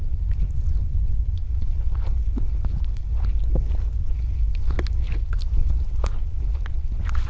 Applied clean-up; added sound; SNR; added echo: neural diffusion model UNIVERSE++.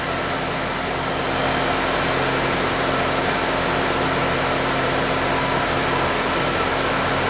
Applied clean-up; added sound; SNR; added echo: none; Car + Bowed string instrument; 18 dB; none.